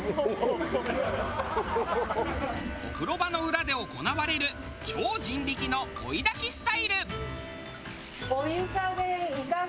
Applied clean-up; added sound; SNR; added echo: none; none; none; none.